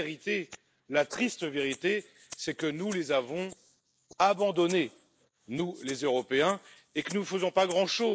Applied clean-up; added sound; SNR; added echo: neural mask model Resemble Enhance denoiser.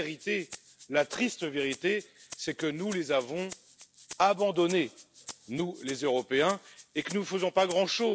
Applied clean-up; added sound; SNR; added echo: none; Rattle (instrument); 19 dB; none.